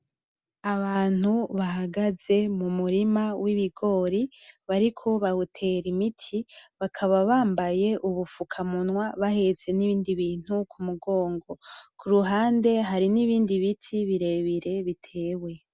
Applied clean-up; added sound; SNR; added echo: none; none; none; none.